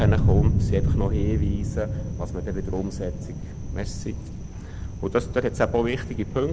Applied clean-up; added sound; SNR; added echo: none; Thunder; -3 dB; none.